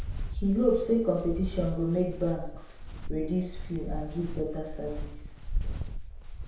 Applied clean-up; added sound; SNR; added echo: none; Walk, footsteps; 4 dB; reverberation time 0.7 s.